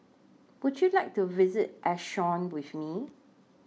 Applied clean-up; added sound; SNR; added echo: none; none; none; none.